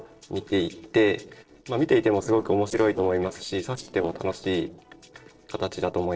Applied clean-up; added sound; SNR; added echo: neural separator model SepFormer DNS4.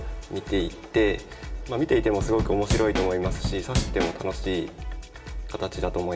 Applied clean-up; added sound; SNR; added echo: none; Drum / Drum kit; 2 dB; reverberation time 1.1 s.